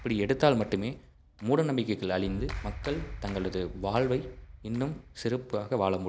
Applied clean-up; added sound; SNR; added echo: none; Clapping; 13 dB; none.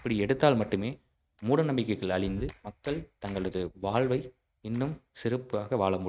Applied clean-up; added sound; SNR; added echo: neural mask model RNNoise.